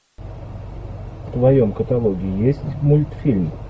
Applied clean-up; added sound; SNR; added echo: none; none; none; none.